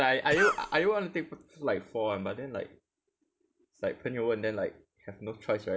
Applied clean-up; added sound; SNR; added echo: none; Cough; 0 dB; none.